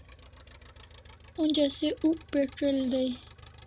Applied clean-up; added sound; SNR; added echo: none; Engine; 19 dB; none.